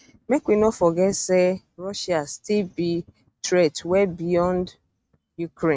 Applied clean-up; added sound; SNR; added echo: neural mask model RNNoise.